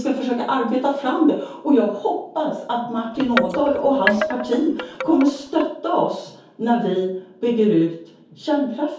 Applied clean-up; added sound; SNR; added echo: none; Wind chime; 6 dB; reverberation time 0.6 s.